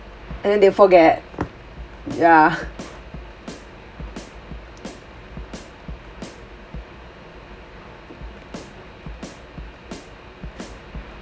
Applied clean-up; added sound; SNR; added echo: none; Drum kit; 17 dB; none.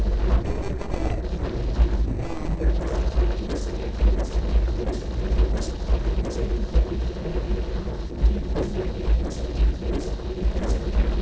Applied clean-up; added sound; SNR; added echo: neural separator model SepFormer DNS4.